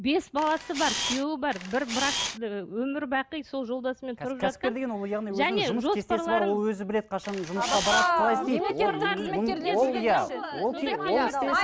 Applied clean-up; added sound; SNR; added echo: none; Camera; 5 dB; none.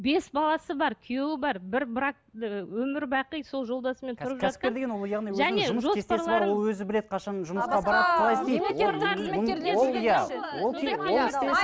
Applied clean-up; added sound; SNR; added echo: none; none; none; none.